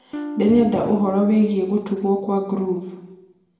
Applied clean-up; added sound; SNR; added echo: none; Electric guitar / Strum; 13 dB; reverberation time 0.9 s.